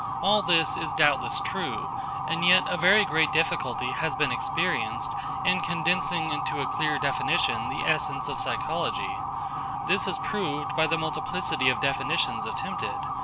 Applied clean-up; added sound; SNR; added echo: none; Motor vehicle (road) / Siren; 2 dB; none.